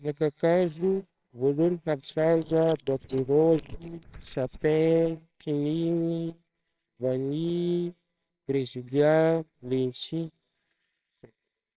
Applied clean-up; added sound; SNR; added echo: neural separator model SepFormer WHAMR!.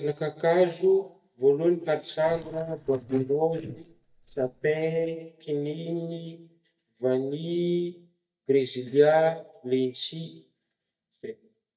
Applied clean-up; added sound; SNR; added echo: neural mask model DeepFilterNet 3.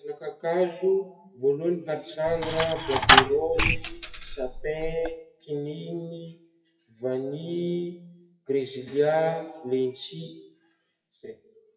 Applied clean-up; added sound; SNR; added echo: classical method WPE with log-MMSE.